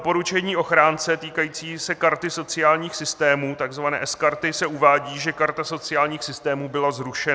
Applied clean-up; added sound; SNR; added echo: none; none; none; none.